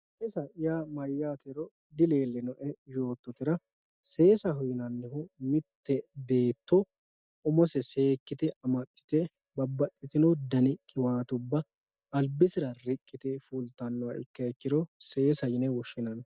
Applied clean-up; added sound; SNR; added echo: neural mask model DeepFilterNet 3.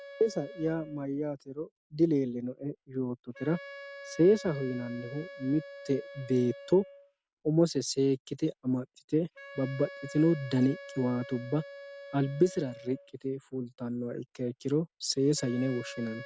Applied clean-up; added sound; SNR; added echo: none; Wind instrument, woodwind instrument; 17 dB; none.